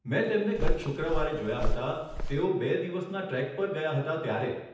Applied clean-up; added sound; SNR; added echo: none; Walk, footsteps; -1 dB; reverberation time 0.9 s.